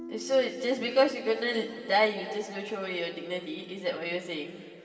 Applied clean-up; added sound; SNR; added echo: none; Guitar; 19 dB; reverberation time 2.8 s.